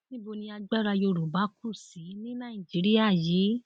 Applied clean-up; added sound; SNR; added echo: none; none; none; none.